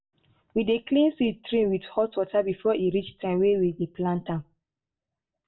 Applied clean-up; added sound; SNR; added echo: none; none; none; reverberation time 0.2 s.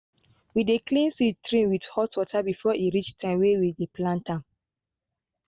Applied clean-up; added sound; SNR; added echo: none; none; none; none.